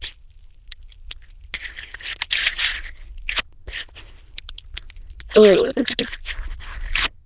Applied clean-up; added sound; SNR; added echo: neural diffusion model UNIVERSE++.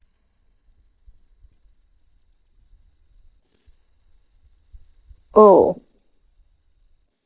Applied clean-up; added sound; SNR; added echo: neural mask model DeepFilterNet 3.